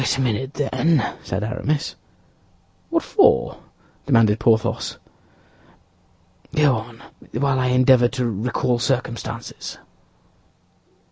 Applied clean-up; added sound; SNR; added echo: none; none; none; none.